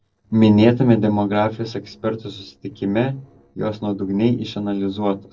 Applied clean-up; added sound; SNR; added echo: neural separator model SepFormer DNS4.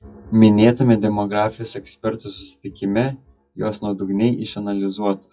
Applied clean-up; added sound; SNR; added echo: classical method WPE with log-MMSE.